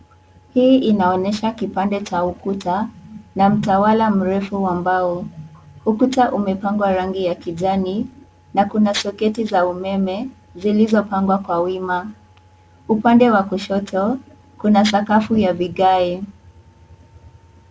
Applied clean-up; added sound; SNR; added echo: none; none; none; none.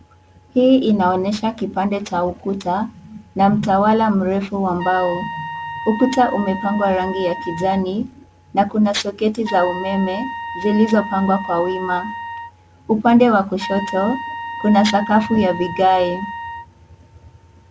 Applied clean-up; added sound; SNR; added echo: none; Trumpet; 10 dB; none.